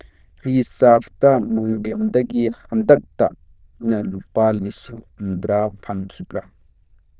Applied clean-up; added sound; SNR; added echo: neural diffusion model UNIVERSE++.